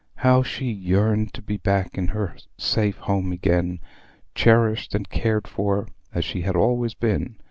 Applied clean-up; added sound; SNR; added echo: none; none; none; none.